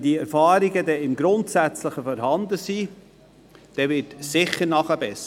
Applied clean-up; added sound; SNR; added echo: none; none; none; none.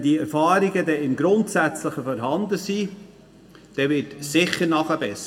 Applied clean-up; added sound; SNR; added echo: none; none; none; reverberation time 1.0 s.